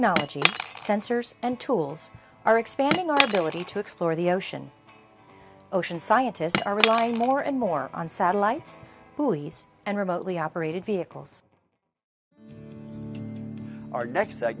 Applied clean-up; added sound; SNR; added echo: none; Cutlery, silverware / Chink, clink; 3 dB; none.